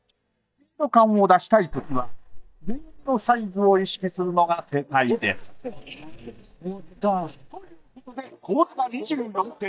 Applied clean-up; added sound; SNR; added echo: neural mask model DeepFilterNet 3.